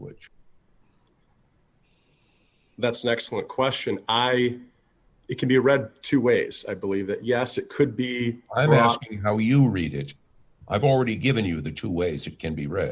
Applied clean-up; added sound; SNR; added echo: none; none; none; none.